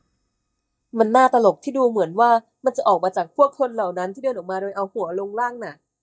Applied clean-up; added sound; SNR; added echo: neural mask model DeepFilterNet 3.